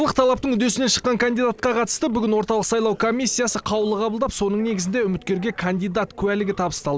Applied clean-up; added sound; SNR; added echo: neural separator model SepFormer DNS4.